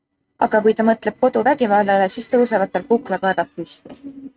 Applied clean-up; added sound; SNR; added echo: neural mask model RNNoise.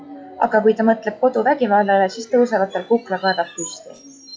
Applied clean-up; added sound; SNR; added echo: classical method log-MMSE.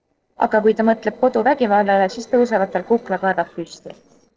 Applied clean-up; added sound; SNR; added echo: neural separator model SepFormer DNS4.